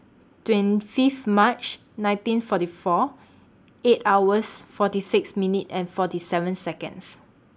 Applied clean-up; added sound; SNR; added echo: none; none; none; none.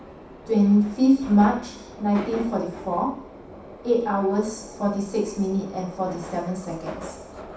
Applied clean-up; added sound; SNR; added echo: none; Subway, metro, underground; 15 dB; reverberation time 0.7 s.